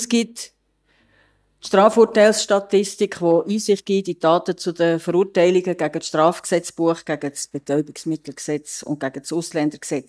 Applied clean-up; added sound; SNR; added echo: neural mask model DeepFilterNet 3.